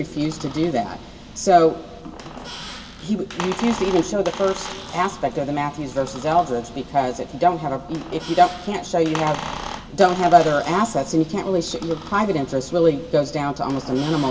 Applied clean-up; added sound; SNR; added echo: none; Squeak; 14 dB; reverberation time 0.1 s.